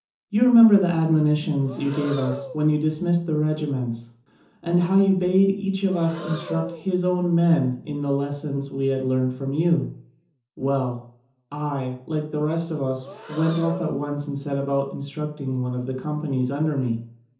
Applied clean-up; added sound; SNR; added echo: none; Breathing; 17 dB; reverberation time 0.6 s.